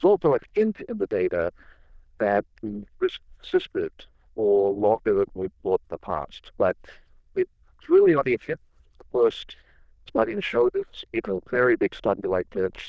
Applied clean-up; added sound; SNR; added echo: neural diffusion model UNIVERSE++.